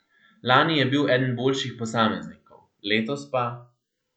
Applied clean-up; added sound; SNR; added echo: none; none; none; none.